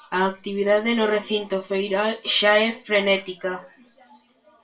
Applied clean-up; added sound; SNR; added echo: none; none; none; reverberation time 0.2 s.